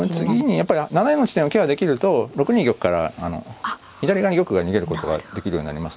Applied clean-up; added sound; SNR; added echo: none; none; none; none.